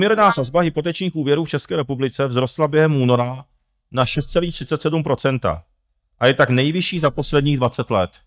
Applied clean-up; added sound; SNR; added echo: neural mask model DeepFilterNet 3.